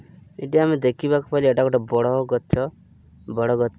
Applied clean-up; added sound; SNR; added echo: none; none; none; none.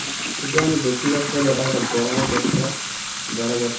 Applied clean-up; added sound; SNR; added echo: none; Toilet flush / Water tap, faucet; 2 dB; reverberation time 0.9 s.